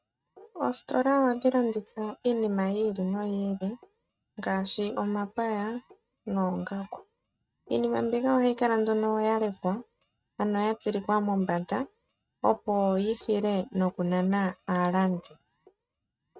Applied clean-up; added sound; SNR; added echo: neural mask model RNNoise.